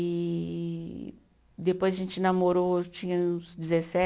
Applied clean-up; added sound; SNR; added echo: none; none; none; none.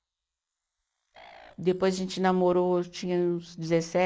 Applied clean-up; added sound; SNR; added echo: neural mask model Resemble Enhance denoiser.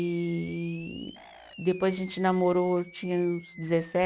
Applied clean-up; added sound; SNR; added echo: neural mask model RNNoise.